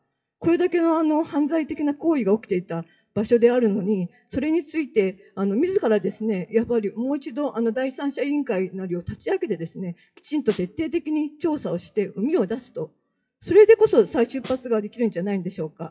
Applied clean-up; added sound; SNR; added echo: classical method WPE with log-MMSE.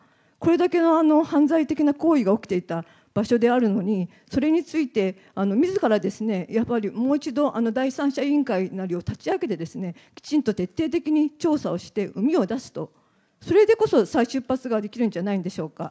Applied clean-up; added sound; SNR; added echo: none; none; none; none.